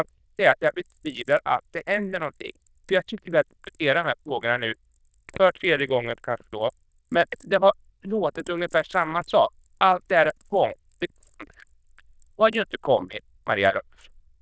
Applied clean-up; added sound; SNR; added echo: neural diffusion model UNIVERSE++.